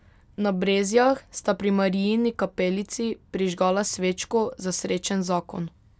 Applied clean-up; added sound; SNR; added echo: none; none; none; none.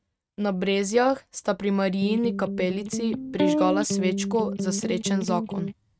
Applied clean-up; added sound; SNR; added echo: neural mask model RNNoise.